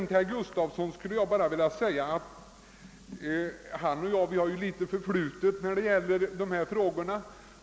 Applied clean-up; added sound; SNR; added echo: none; none; none; none.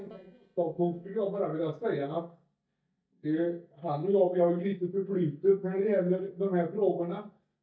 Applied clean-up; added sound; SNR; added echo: neural mask model DeepFilterNet 3.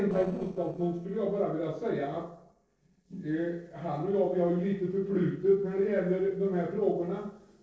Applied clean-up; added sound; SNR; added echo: neural separator model SepFormer DNS4.